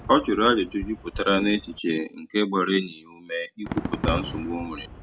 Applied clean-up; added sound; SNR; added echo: none; Fireworks; 11 dB; none.